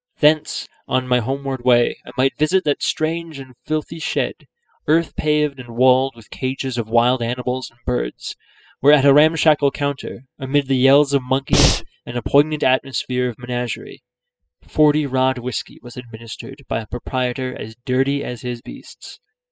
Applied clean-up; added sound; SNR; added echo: classical method spectral subtraction.